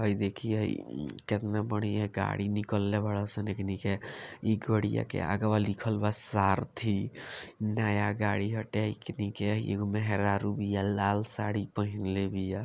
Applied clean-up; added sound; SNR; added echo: none; none; none; none.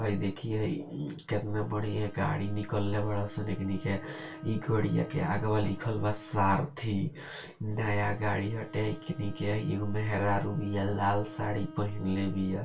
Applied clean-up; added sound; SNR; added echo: none; Bowed string instrument; 18 dB; reverberation time 0.2 s.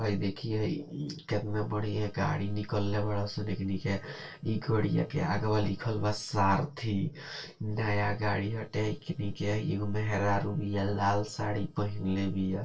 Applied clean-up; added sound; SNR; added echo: neural separator model SepFormer DNS4.